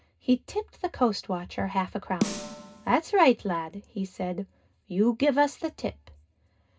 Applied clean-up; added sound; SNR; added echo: none; Snare drum; 8 dB; reverberation time 0.2 s.